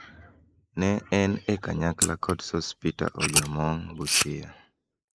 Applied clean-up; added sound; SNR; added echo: neural mask model Resemble Enhance denoiser.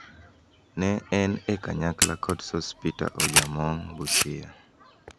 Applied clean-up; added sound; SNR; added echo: none; Camera; -2 dB; none.